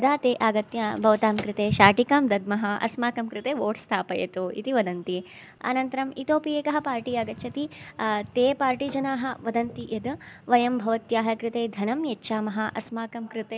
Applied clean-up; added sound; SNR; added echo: none; Drawer open or close; 17 dB; none.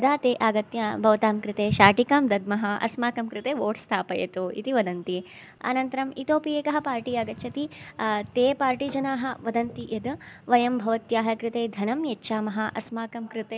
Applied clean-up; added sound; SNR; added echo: none; none; none; none.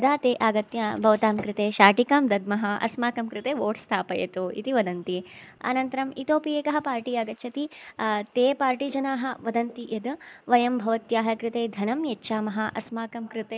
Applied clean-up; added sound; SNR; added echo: neural mask model Resemble Enhance denoiser.